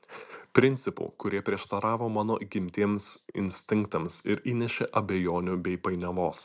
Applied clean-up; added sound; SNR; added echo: none; none; none; none.